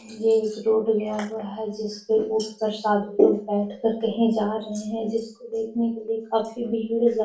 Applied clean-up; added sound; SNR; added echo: none; none; none; reverberation time 0.3 s.